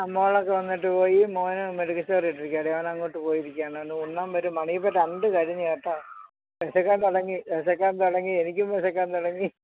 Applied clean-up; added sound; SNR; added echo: none; none; none; none.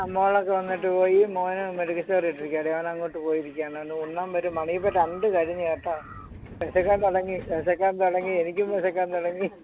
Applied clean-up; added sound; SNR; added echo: none; Subway, metro, underground; 19 dB; none.